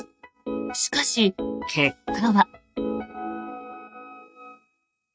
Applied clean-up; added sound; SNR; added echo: neural mask model RNNoise.